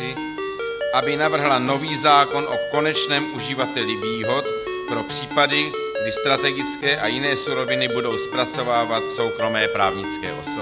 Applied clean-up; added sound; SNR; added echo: none; Ringtone; 4 dB; none.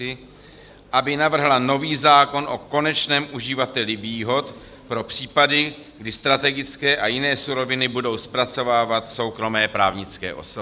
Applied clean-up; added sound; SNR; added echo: none; none; none; none.